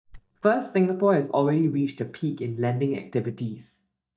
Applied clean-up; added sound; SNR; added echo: neural mask model DeepFilterNet 3.